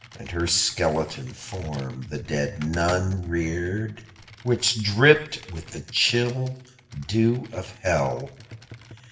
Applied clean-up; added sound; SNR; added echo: none; Computer keyboard; 20 dB; reverberation time 0.6 s.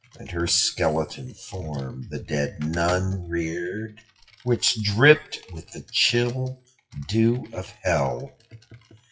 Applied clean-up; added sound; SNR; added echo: classical method WPE with log-MMSE.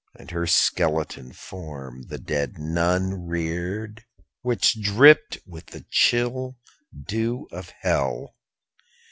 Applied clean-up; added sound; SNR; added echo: none; none; none; none.